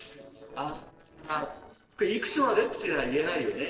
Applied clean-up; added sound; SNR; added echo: neural separator model SepFormer DNS4.